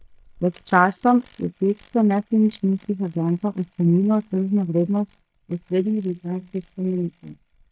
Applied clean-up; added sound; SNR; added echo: neural mask model DeepFilterNet 3.